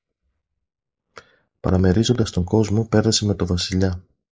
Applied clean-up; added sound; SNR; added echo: neural mask model Resemble Enhance denoiser.